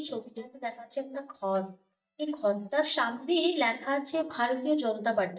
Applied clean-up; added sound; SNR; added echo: neural mask model DeepFilterNet 3.